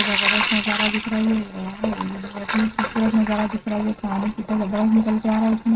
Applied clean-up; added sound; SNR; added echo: neural mask model RNNoise.